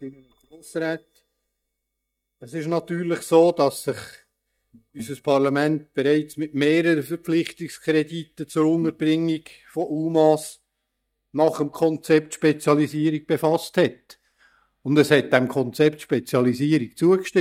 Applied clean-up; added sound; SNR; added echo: neural mask model DeepFilterNet 3.